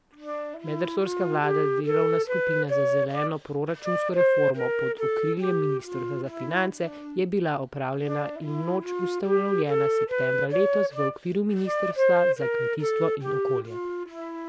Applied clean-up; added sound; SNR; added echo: none; Wind instrument, woodwind instrument; -3 dB; none.